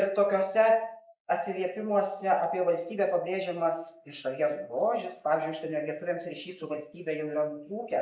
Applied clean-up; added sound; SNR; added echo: neural mask model Resemble Enhance denoiser.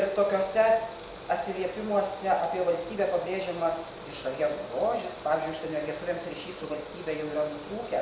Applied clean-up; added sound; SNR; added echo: none; Mechanical fan; 13 dB; none.